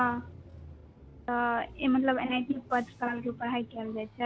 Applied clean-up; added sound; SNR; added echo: none; Bus / Engine; 18 dB; none.